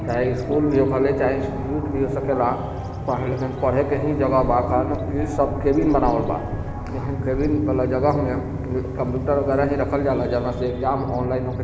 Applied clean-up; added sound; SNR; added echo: none; Bird vocalization, bird call, bird song; 15 dB; none.